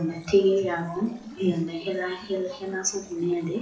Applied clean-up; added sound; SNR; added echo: classical method WPE with log-MMSE.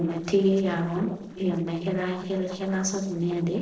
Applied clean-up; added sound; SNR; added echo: neural separator model SepFormer DNS4.